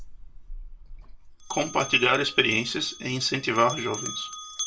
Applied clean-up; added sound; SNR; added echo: none; Bell; 11 dB; reverberation time 0.2 s.